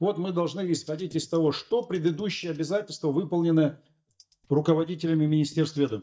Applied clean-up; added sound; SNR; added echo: neural mask model DeepFilterNet 3.